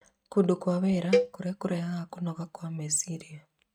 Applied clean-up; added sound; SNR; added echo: neural mask model RNNoise.